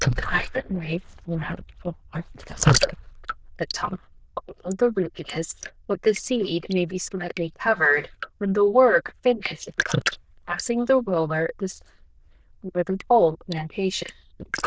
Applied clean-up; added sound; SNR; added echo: neural diffusion model UNIVERSE++.